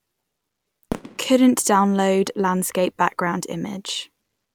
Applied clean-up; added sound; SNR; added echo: none; Fireworks; 17 dB; none.